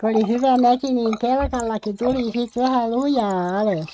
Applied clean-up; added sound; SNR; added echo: neural mask model RNNoise.